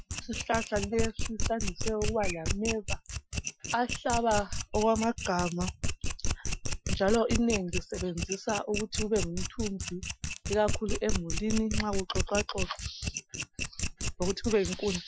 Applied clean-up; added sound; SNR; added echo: classical method Wiener filter.